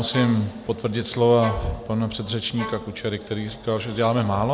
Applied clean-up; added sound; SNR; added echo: none; Bowed string instrument; 15 dB; none.